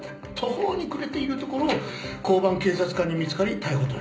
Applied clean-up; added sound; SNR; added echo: none; none; none; reverberation time 0.5 s.